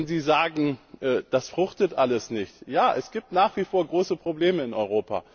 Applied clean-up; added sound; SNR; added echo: none; none; none; none.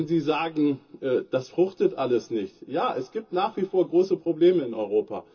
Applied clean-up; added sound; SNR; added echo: none; none; none; reverberation time 0.2 s.